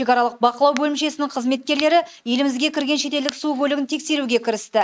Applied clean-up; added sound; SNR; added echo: neural mask model RNNoise.